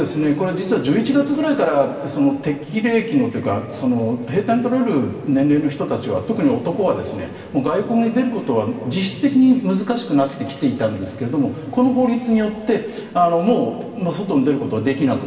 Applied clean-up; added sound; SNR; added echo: none; none; none; reverberation time 2.7 s.